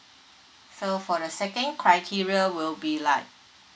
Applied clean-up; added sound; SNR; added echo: none; none; none; none.